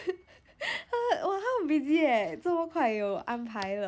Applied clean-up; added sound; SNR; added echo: none; none; none; none.